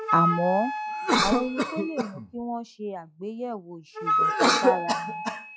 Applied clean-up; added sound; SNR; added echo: classical method log-MMSE.